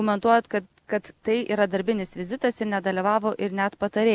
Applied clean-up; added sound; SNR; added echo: none; none; none; none.